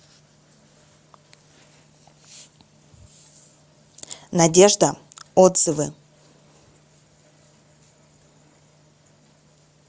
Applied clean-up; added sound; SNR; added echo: none; none; none; none.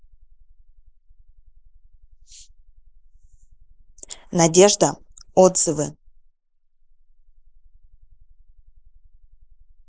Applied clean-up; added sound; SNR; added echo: neural mask model Resemble Enhance denoiser.